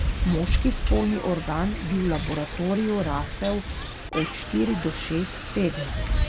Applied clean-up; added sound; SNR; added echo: none; Wind; 1 dB; none.